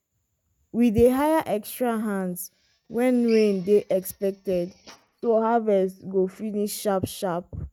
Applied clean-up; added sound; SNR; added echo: neural mask model RNNoise.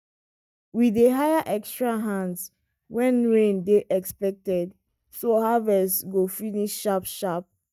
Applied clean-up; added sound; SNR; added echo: neural mask model DeepFilterNet 3.